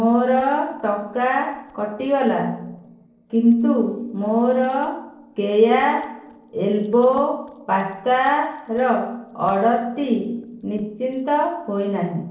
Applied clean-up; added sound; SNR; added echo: neural separator model SepFormer DNS4.